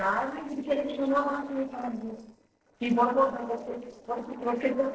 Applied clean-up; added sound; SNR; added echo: neural separator model SepFormer DNS4.